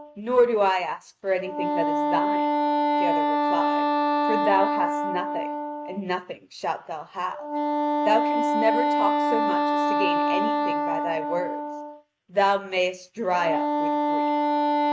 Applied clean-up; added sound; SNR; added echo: neural mask model RNNoise.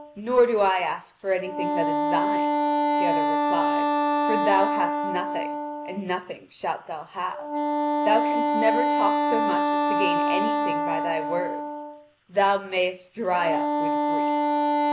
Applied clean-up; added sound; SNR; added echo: none; Wind instrument, woodwind instrument; -3 dB; none.